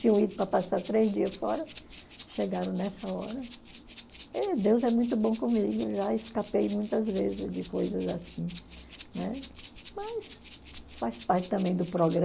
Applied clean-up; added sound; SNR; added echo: none; Rattle (instrument); 18 dB; none.